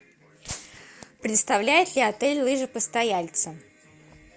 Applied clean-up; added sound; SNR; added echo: none; none; none; none.